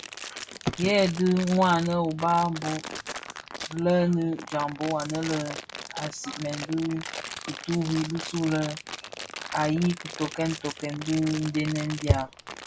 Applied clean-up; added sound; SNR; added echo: none; Crumpling, crinkling; 12 dB; none.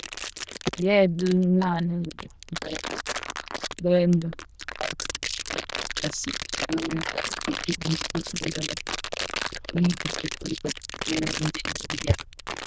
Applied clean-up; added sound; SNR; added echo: neural diffusion model UNIVERSE++.